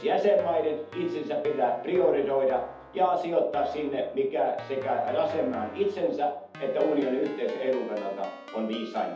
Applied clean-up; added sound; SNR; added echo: none; Keyboard (musical); 18 dB; reverberation time 0.6 s.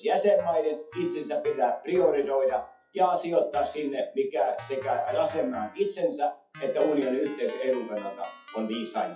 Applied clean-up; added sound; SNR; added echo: classical method WPE with log-MMSE.